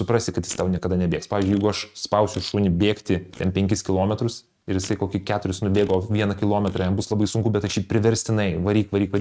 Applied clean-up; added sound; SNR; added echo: neural mask model RNNoise.